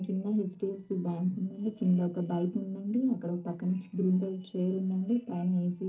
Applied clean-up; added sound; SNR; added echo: neural separator model SepFormer DNS4.